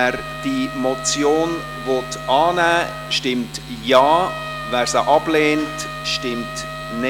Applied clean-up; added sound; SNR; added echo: none; Trumpet; 12 dB; none.